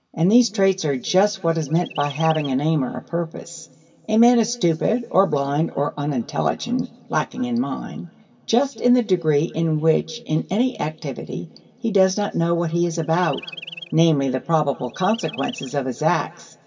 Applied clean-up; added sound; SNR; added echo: none; Chirp, tweet; 17 dB; reverberation time 2.7 s.